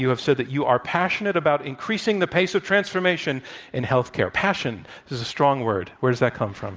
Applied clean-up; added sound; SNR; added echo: none; none; none; none.